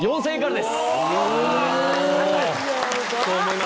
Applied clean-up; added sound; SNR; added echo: none; none; none; none.